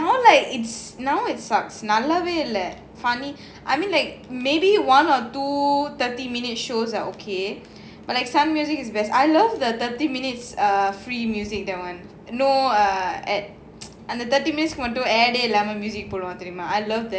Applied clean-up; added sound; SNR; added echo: none; none; none; none.